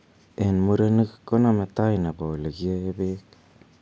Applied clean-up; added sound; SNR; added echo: none; none; none; none.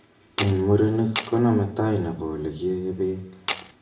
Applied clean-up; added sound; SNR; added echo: none; Tools; 7 dB; reverberation time 0.5 s.